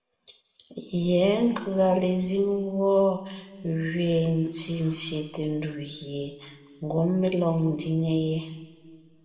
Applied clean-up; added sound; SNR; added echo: none; none; none; reverberation time 1.6 s.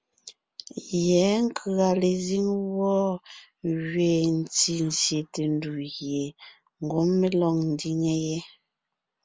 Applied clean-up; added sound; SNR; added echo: none; none; none; none.